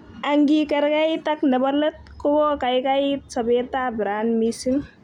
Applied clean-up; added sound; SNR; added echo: none; none; none; none.